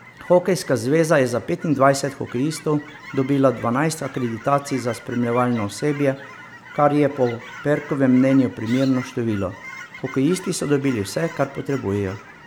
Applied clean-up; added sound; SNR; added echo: none; Chirp, tweet / Fowl; 18 dB; none.